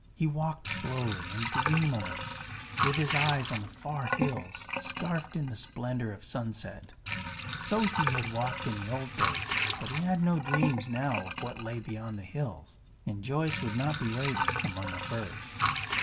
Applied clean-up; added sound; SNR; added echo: none; Sink (filling or washing) / Water; 2 dB; reverberation time 0.3 s.